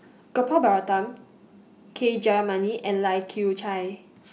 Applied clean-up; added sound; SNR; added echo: none; none; none; none.